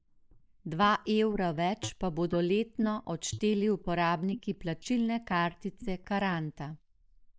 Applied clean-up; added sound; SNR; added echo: neural mask model Resemble Enhance denoiser.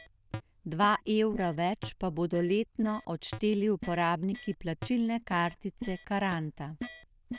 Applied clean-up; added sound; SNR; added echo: neural diffusion model UNIVERSE++.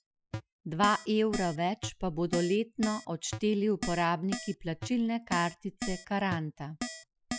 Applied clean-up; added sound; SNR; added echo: classical method Wiener filter.